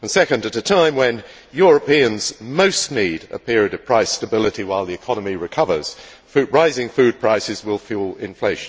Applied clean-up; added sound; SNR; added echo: none; none; none; none.